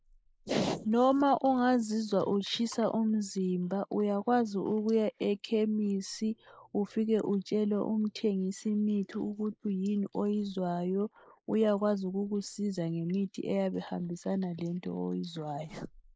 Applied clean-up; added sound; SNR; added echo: neural mask model Resemble Enhance denoiser.